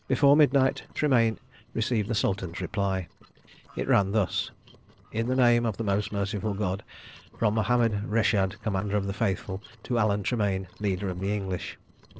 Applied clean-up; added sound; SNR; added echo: neural separator model SepFormer DNS4.